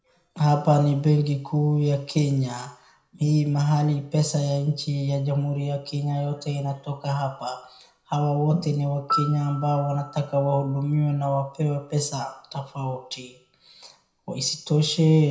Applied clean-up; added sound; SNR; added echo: none; Piano; 18 dB; reverberation time 0.4 s.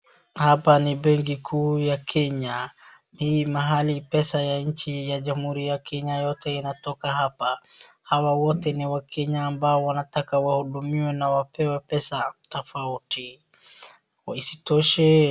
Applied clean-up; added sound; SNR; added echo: none; none; none; none.